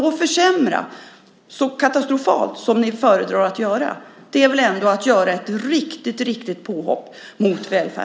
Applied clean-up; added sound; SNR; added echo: none; none; none; none.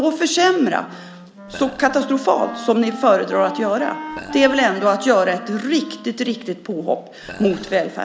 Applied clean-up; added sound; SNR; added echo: none; Wind instrument, woodwind instrument + Burping, eructation; 15 dB; none.